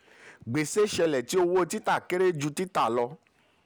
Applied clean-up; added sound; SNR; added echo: none; none; none; none.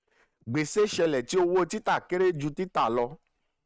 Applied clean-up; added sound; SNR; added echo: neural mask model RNNoise.